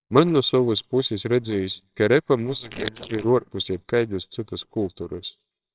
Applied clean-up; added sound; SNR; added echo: neural separator model SepFormer WHAMR!.